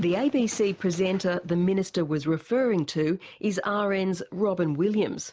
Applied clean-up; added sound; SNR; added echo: none; none; none; none.